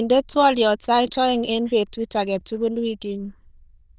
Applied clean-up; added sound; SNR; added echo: neural diffusion model UNIVERSE++.